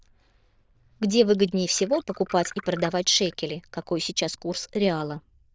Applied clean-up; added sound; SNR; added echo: neural diffusion model UNIVERSE++.